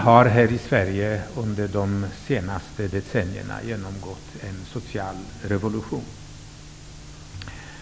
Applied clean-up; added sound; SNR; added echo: none; none; none; none.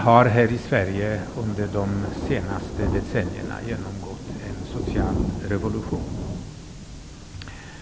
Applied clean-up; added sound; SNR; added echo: none; Thunder; 6 dB; none.